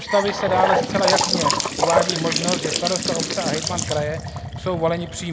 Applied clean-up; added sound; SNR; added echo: none; Trickle, dribble / Bathtub (filling or washing) / Sink (filling or washing) / Gurgling; -1 dB; none.